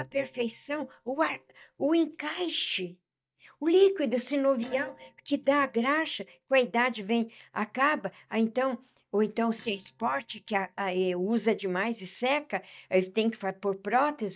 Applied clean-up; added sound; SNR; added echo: neural mask model DeepFilterNet 3.